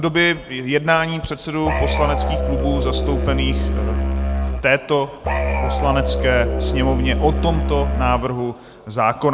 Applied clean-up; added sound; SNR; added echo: none; Musical instrument; -1 dB; none.